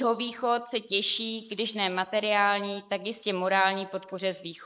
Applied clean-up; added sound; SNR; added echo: neural mask model Resemble Enhance denoiser.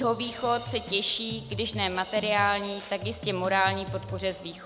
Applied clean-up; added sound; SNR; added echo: none; Drum kit; 11 dB; none.